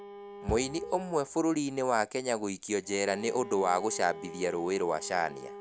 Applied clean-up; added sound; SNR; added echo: none; Bowed string instrument + Bass drum; 13 dB; none.